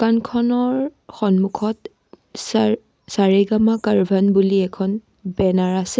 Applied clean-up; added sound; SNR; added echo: none; none; none; none.